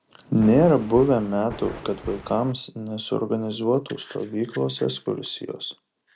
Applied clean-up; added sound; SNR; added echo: none; Thunder; 14 dB; none.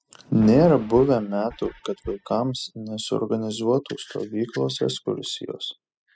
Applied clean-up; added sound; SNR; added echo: classical method spectral subtraction.